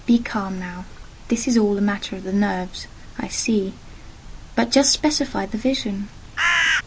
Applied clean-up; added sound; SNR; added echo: none; Bird; -4 dB; none.